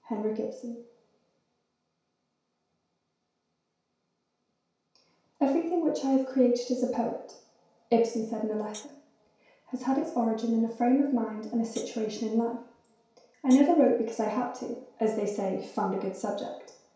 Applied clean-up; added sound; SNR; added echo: none; Hi-hat; 17 dB; reverberation time 0.6 s.